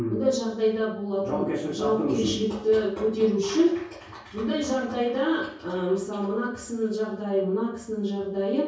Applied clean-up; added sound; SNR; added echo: none; none; none; reverberation time 0.6 s.